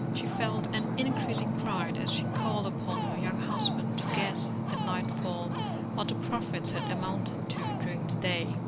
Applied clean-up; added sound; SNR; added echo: none; Ocean; -5 dB; none.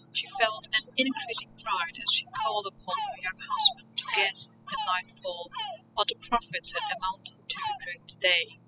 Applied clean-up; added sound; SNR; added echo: classical method spectral subtraction.